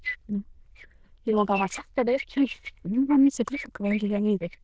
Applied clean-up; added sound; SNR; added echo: neural diffusion model UNIVERSE++.